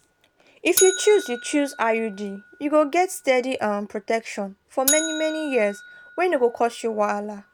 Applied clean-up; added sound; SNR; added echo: none; Bell; 10 dB; none.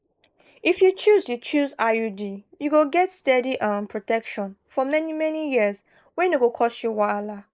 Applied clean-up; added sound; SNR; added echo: neural mask model Resemble Enhance denoiser.